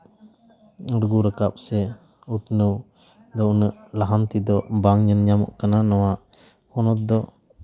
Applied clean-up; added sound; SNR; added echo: none; none; none; none.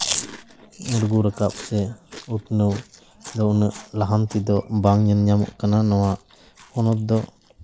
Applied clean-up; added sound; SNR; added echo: none; Chewing, mastication; 15 dB; none.